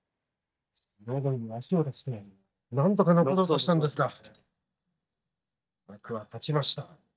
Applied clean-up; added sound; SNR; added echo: neural mask model DeepFilterNet 3.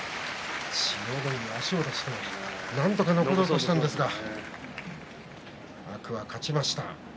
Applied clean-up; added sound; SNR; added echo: none; none; none; none.